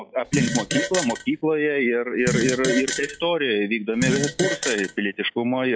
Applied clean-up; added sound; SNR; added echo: classical method log-MMSE.